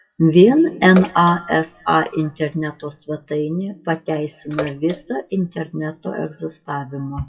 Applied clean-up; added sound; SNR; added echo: classical method WPE with log-MMSE.